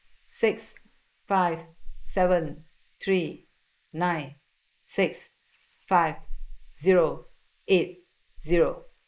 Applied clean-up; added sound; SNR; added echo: neural mask model Resemble Enhance denoiser.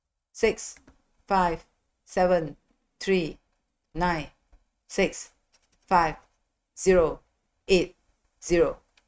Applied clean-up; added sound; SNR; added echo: neural mask model RNNoise.